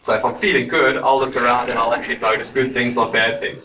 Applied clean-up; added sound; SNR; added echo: neural separator model SepFormer DNS4.